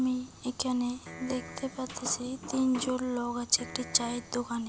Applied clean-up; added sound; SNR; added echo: none; Piano; 15 dB; none.